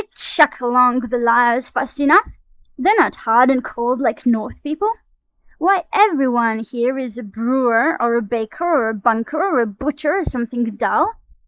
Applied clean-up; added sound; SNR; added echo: neural mask model Resemble Enhance denoiser.